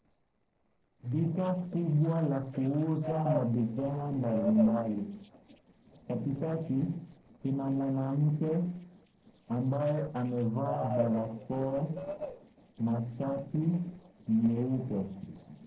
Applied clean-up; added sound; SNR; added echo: neural separator model SepFormer DNS4.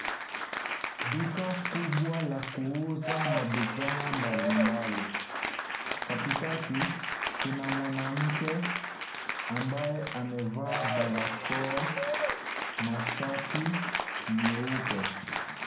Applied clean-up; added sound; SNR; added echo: none; Applause / Cheering; 1 dB; reverberation time 0.6 s.